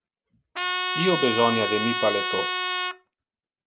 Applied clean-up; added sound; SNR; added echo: none; Trumpet; 0 dB; none.